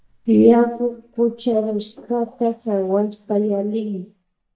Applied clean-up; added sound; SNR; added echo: neural mask model DeepFilterNet 3.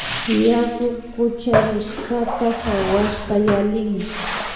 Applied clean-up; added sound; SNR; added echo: none; Bathtub (filling or washing); 5 dB; reverberation time 1.6 s.